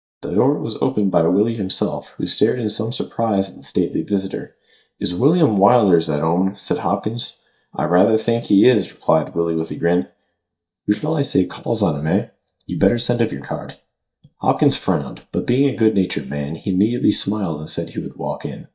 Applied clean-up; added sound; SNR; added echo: neural mask model DeepFilterNet 3.